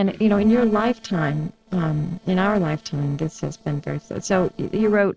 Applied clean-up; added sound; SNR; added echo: neural separator model SepFormer DNS4.